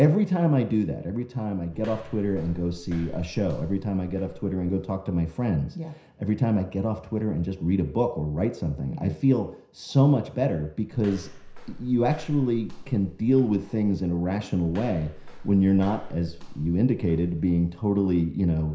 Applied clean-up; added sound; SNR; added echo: none; Walk, footsteps; 16 dB; reverberation time 0.5 s.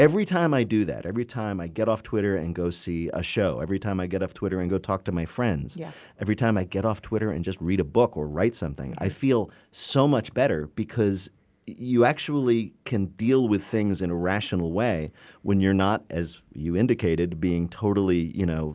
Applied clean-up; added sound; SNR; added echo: none; none; none; none.